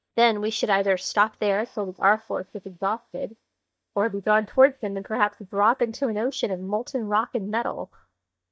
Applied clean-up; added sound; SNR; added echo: neural mask model DeepFilterNet 3.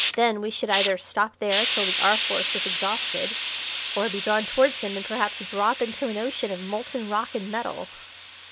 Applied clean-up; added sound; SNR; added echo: none; Hiss; 1 dB; none.